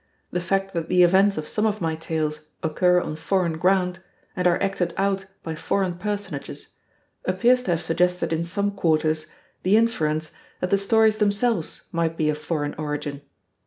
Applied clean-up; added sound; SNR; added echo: none; none; none; none.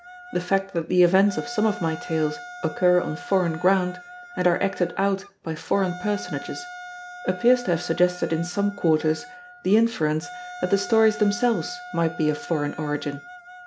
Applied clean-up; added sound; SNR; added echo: none; Wind instrument, woodwind instrument; 16 dB; none.